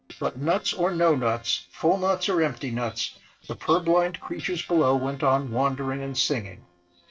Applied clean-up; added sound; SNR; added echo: neural separator model SepFormer DNS4.